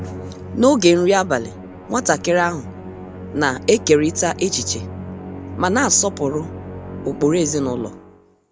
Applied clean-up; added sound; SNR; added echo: none; Musical instrument; 12 dB; none.